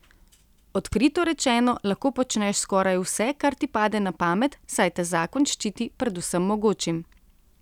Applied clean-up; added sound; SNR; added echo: none; none; none; none.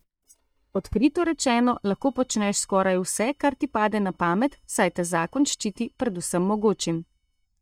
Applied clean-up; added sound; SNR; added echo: neural mask model DeepFilterNet 3.